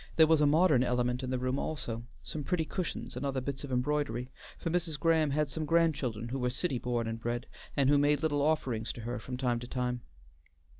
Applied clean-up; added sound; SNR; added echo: none; none; none; none.